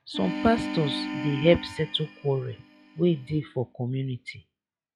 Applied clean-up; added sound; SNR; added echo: classical method log-MMSE.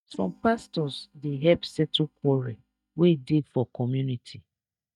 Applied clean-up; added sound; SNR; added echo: neural mask model DeepFilterNet 3.